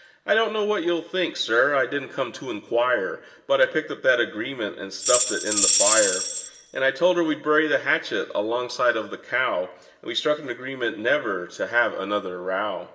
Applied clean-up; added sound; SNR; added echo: none; Tambourine; -1 dB; reverberation time 0.9 s.